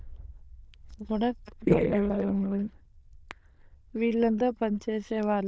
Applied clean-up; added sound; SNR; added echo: neural diffusion model UNIVERSE++.